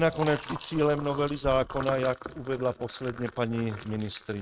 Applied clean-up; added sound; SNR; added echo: neural mask model RNNoise.